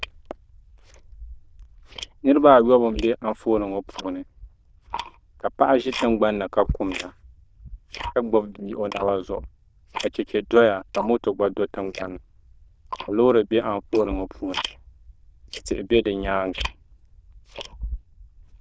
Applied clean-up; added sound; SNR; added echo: neural diffusion model UNIVERSE++.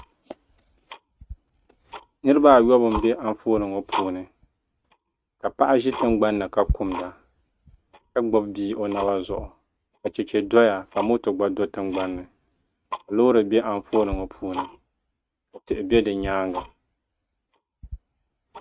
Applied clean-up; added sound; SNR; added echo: neural mask model RNNoise.